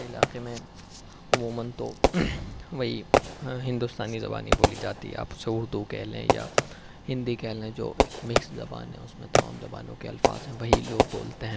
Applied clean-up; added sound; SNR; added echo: none; Fireworks; -4 dB; none.